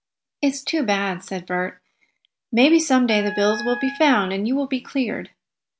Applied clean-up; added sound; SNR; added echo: none; Wind instrument, woodwind instrument; 13 dB; none.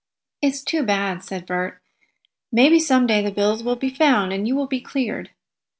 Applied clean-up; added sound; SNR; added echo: neural separator model SepFormer DNS4.